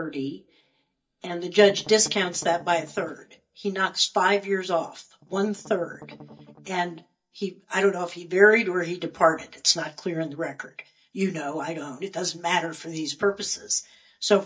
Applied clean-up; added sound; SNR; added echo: neural mask model DeepFilterNet 3.